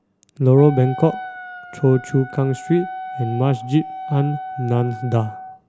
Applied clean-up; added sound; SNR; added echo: none; Wind instrument, woodwind instrument; 13 dB; none.